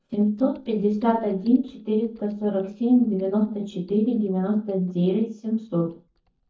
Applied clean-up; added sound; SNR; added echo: neural mask model DeepFilterNet 3.